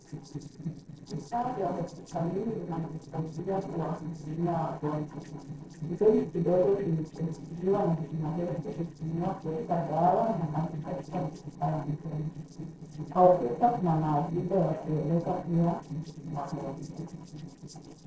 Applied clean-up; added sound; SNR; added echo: neural separator model SepFormer DNS4.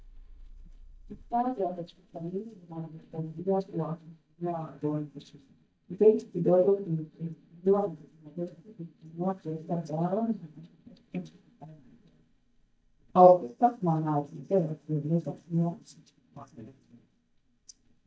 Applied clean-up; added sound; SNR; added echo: neural mask model DeepFilterNet 3.